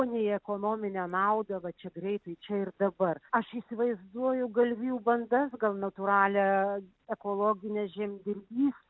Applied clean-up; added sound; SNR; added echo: none; none; none; none.